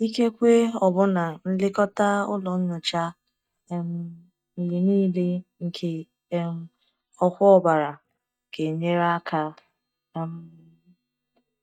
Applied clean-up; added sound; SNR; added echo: neural mask model DeepFilterNet 3.